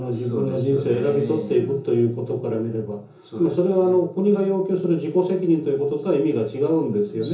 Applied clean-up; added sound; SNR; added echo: none; none; none; reverberation time 0.6 s.